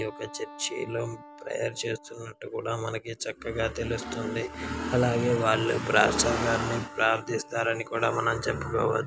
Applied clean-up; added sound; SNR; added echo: none; Wind instrument, woodwind instrument; 19 dB; none.